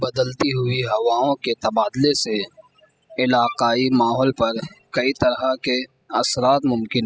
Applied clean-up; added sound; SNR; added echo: classical method spectral subtraction.